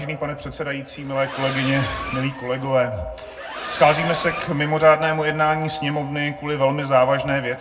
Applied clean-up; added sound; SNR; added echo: none; Accelerating, revving, vroom; 10 dB; reverberation time 0.3 s.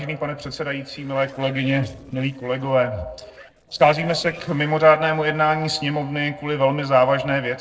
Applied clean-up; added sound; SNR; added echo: neural separator model SepFormer DNS4.